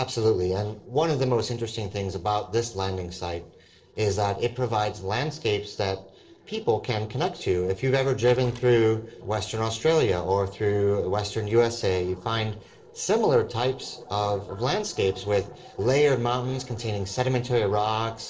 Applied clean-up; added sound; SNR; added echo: neural separator model SepFormer DNS4.